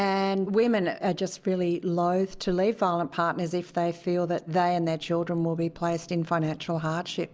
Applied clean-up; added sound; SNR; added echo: none; none; none; none.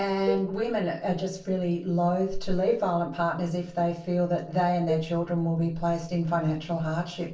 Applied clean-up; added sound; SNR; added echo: none; Dishes, pots, and pans; 9 dB; reverberation time 0.4 s.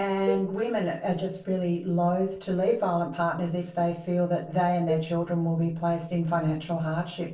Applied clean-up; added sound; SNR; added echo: neural separator model SepFormer DNS4.